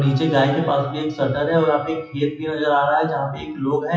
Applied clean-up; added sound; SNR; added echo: classical method WPE with log-MMSE.